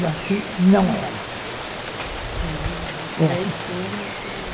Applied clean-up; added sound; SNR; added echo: none; Rain; 5 dB; none.